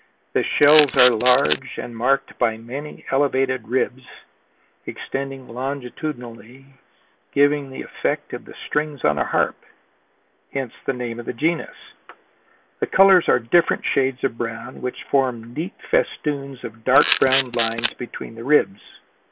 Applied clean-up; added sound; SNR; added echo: none; Camera; 2 dB; none.